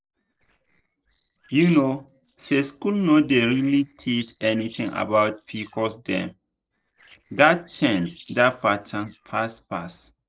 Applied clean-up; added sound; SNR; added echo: neural separator model SepFormer DNS4.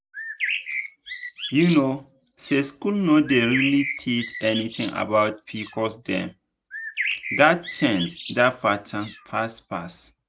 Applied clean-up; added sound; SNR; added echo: none; Bird; 9 dB; none.